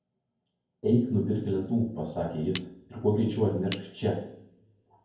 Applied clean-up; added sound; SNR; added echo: none; Cutlery, silverware; 8 dB; reverberation time 0.9 s.